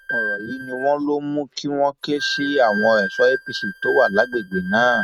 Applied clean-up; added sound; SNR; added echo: neural mask model RNNoise.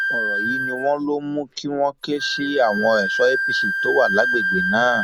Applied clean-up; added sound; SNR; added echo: none; Wind instrument, woodwind instrument; 1 dB; none.